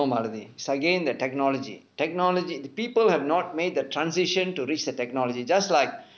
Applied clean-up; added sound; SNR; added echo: none; none; none; none.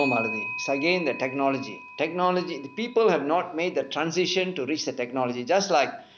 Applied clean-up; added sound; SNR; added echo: none; Clock; 13 dB; none.